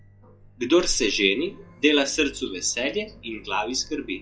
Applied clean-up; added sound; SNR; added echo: classical method log-MMSE.